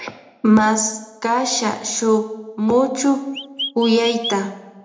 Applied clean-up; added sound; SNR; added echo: none; Chirp, tweet; 9 dB; reverberation time 0.6 s.